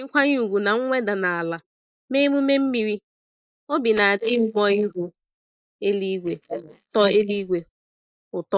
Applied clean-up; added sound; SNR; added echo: neural mask model Resemble Enhance denoiser.